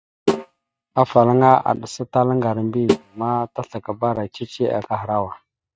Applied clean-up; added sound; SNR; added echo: neural mask model RNNoise.